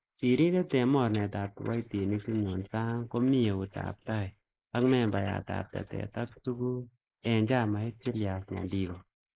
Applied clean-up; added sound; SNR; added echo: neural mask model Resemble Enhance denoiser.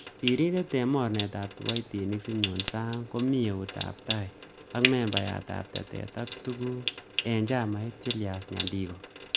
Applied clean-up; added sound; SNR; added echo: none; Trickle, dribble / Sink (filling or washing) / Water tap, faucet; 6 dB; none.